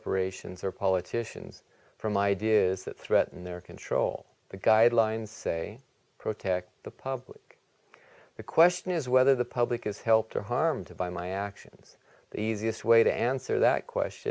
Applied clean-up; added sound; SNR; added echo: none; none; none; none.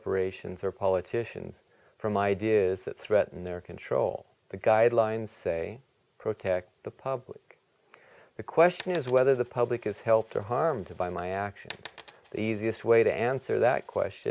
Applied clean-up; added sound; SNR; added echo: none; Coin (dropping); 19 dB; none.